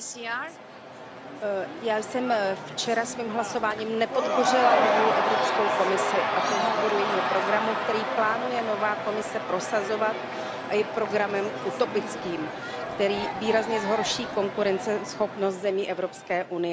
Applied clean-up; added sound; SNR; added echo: none; Crowd / Cheering; 1 dB; none.